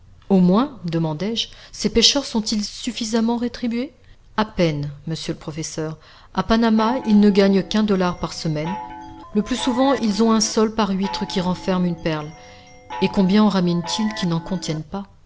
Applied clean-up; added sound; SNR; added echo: none; Chime; 15 dB; none.